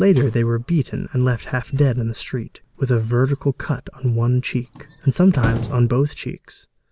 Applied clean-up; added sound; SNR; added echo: none; Squeak / Slam / Wood; 15 dB; none.